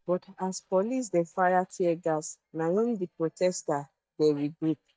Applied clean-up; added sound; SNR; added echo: neural mask model DeepFilterNet 3.